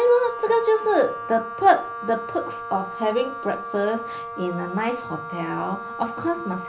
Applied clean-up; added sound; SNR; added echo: none; Wind instrument, woodwind instrument; 10 dB; reverberation time 0.3 s.